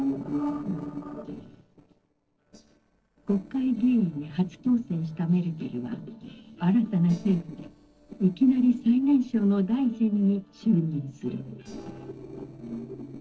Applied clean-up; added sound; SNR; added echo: neural separator model SepFormer DNS4.